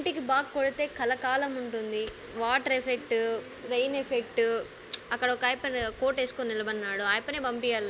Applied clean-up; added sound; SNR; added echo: none; none; none; none.